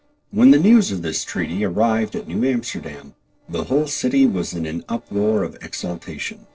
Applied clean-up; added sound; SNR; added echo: neural separator model SepFormer DNS4.